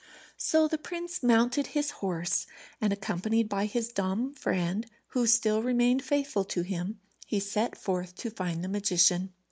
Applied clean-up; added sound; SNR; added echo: none; none; none; none.